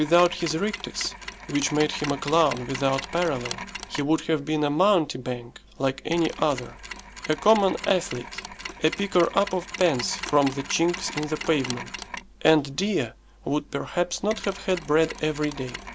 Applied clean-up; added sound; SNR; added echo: none; Mechanisms; 13 dB; none.